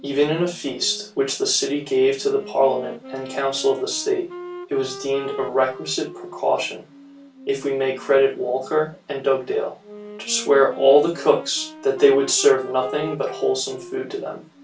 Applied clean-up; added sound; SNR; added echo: none; Wind instrument, woodwind instrument; 16 dB; reverberation time 0.2 s.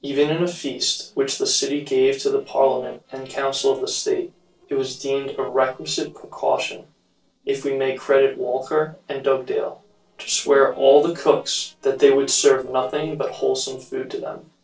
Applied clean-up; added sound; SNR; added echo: neural separator model SepFormer DNS4.